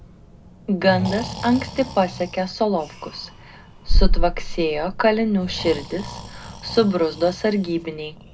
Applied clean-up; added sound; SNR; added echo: none; Breathing; 2 dB; reverberation time 0.2 s.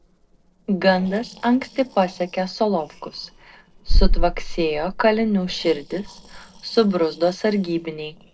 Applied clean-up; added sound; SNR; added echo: neural separator model SepFormer DNS4.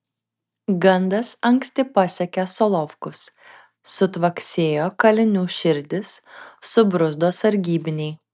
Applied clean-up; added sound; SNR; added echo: none; none; none; none.